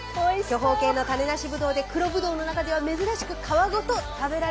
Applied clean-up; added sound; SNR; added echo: none; none; none; none.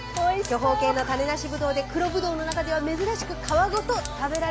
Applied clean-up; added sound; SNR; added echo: none; Bowed string instrument + Fire; 14 dB; none.